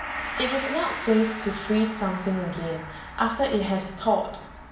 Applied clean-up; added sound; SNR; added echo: none; Gong; 9 dB; reverberation time 0.7 s.